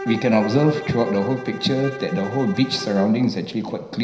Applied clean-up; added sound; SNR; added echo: none; Bowed string instrument; 13 dB; reverberation time 0.9 s.